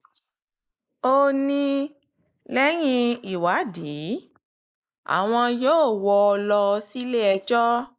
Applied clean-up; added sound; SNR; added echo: neural mask model Resemble Enhance denoiser.